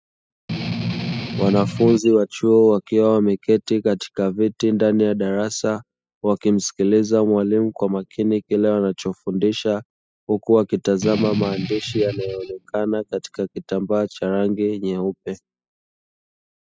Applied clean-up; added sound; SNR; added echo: classical method spectral subtraction.